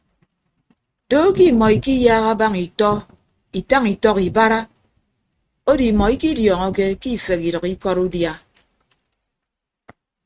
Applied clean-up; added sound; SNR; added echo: neural mask model RNNoise.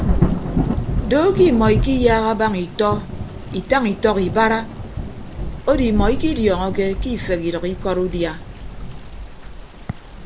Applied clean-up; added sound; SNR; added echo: none; Thunder / Rain; 4 dB; none.